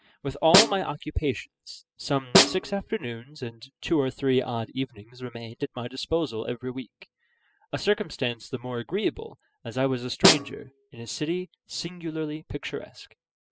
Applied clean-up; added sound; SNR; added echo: classical method spectral subtraction.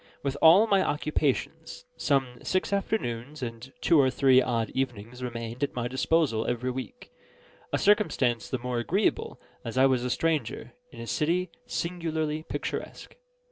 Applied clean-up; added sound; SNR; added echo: none; none; none; none.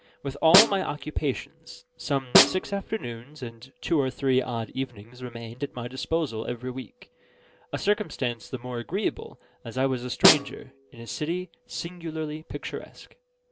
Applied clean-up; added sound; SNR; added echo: none; Snare drum; -3 dB; none.